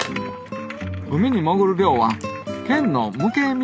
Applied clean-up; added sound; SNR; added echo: none; Tools; 20 dB; none.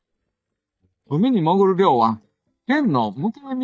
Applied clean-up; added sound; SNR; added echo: neural mask model DeepFilterNet 3.